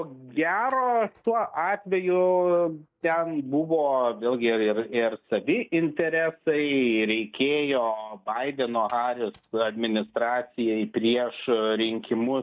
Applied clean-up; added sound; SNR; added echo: neural mask model DeepFilterNet 3.